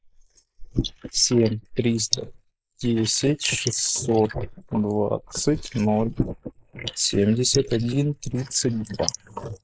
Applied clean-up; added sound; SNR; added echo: neural mask model Resemble Enhance denoiser.